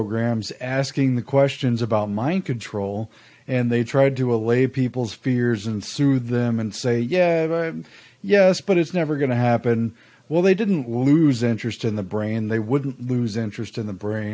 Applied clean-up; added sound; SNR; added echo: none; none; none; none.